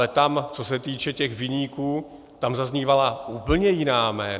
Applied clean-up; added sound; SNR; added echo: none; none; none; none.